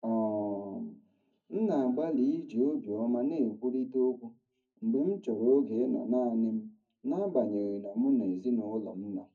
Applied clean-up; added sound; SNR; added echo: none; none; none; reverberation time 0.4 s.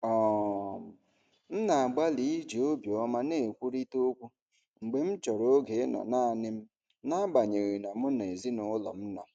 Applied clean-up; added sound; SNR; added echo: none; none; none; none.